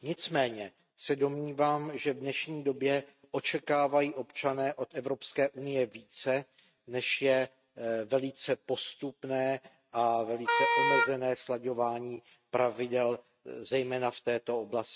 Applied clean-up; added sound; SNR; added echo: neural mask model RNNoise.